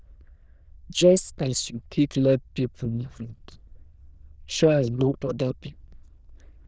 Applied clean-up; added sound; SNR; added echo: neural diffusion model UNIVERSE++.